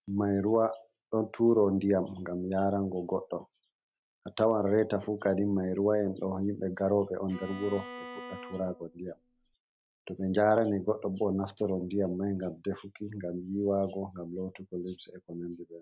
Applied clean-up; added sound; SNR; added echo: none; Bowed string instrument; 15 dB; none.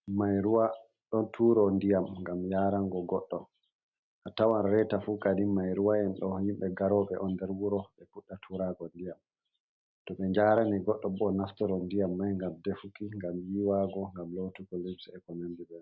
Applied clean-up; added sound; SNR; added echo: none; none; none; none.